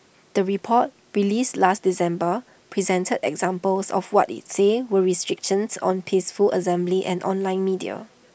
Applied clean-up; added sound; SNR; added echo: none; none; none; none.